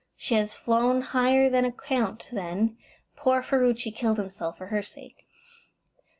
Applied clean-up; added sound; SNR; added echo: none; none; none; none.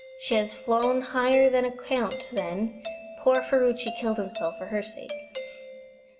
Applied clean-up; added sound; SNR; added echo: none; Doorbell; 12 dB; reverberation time 2.1 s.